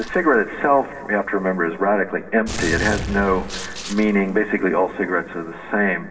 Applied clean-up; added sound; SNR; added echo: none; Gunshot, gunfire; 13 dB; reverberation time 2.0 s.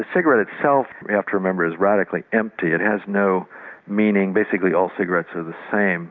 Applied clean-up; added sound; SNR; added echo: none; none; none; none.